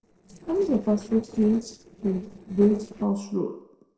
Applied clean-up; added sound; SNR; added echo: neural separator model SepFormer DNS4.